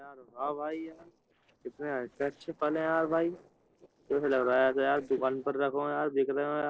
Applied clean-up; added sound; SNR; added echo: neural separator model SepFormer DNS4.